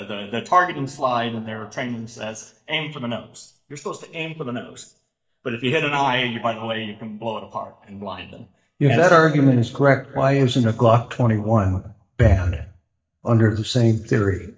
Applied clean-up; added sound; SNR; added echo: neural mask model DeepFilterNet 3.